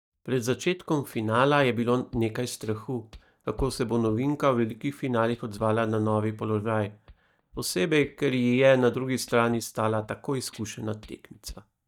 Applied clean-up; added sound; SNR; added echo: neural mask model DeepFilterNet 3.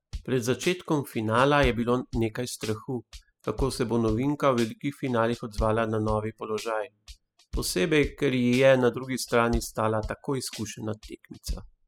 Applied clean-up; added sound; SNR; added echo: classical method spectral subtraction.